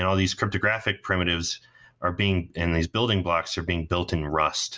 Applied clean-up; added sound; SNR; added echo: none; none; none; none.